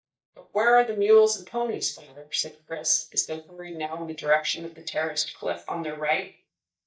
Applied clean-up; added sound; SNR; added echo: neural mask model DeepFilterNet 3.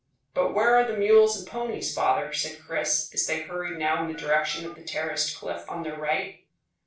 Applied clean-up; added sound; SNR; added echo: none; Telephone; 18 dB; reverberation time 0.3 s.